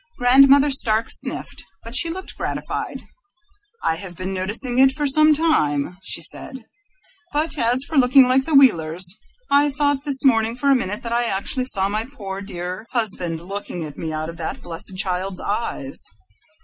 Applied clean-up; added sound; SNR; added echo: none; none; none; none.